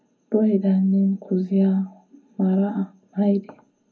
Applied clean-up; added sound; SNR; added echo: none; none; none; reverberation time 0.4 s.